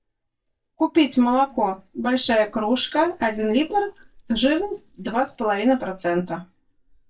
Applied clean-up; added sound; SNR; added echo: neural mask model DeepFilterNet 3.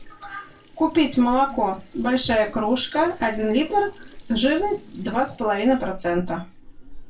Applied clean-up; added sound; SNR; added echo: none; Sink (filling or washing) / Water tap, faucet; 17 dB; reverberation time 0.2 s.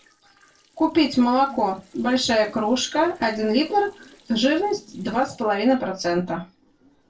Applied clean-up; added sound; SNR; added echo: neural separator model SepFormer DNS4.